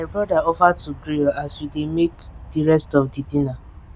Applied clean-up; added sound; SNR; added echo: none; Aircraft; 19 dB; none.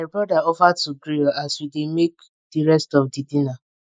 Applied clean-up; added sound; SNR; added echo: neural mask model Resemble Enhance denoiser.